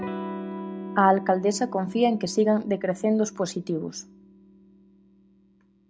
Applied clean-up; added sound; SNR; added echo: none; Electric guitar / Strum; 12 dB; none.